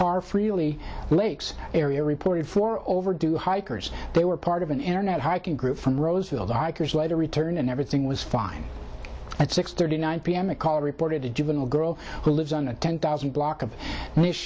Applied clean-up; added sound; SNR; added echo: none; none; none; none.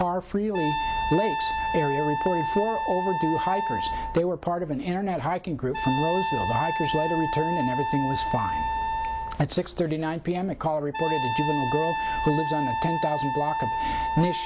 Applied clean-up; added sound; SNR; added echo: none; Wind instrument, woodwind instrument; 2 dB; none.